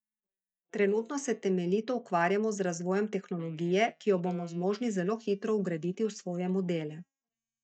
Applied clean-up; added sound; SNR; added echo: neural mask model DeepFilterNet 3.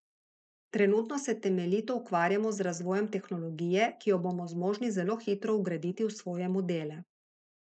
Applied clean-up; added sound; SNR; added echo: neural mask model Resemble Enhance denoiser.